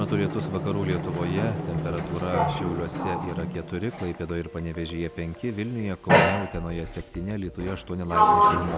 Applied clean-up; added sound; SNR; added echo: none; Sliding door; -3 dB; none.